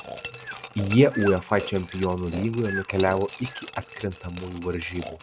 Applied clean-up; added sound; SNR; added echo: none; Glass + Breathing; 10 dB; none.